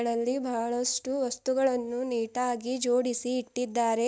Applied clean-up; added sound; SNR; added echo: none; none; none; none.